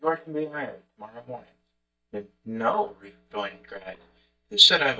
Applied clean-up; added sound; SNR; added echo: neural mask model DeepFilterNet 3.